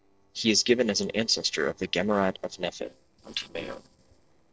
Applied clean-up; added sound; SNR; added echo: neural separator model SepFormer DNS4.